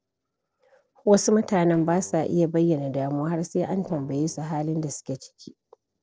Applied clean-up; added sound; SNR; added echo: neural separator model SepFormer DNS4.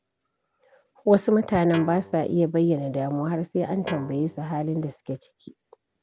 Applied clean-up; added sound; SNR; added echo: none; Guitar; 16 dB; none.